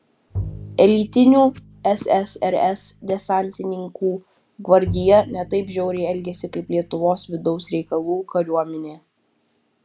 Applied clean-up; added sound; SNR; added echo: none; Bowed string instrument; 15 dB; none.